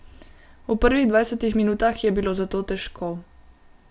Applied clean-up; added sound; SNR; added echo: none; none; none; none.